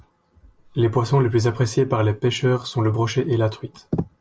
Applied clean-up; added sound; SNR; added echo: none; none; none; none.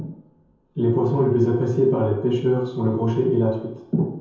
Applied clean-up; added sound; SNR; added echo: none; none; none; reverberation time 0.9 s.